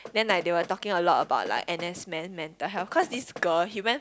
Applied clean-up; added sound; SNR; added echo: none; Knock; 18 dB; none.